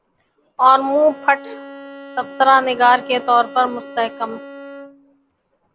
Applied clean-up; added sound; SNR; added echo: none; Bowed string instrument; 18 dB; none.